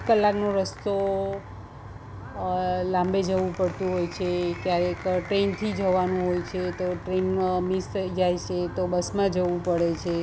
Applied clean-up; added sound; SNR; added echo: none; Applause; 20 dB; none.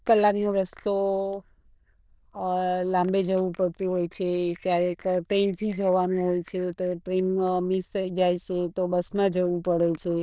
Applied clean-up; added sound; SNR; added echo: neural diffusion model UNIVERSE++.